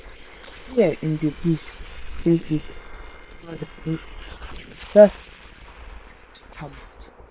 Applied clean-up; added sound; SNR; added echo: neural separator model SepFormer WHAM!.